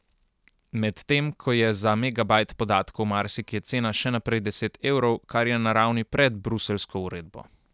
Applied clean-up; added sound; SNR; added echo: none; none; none; none.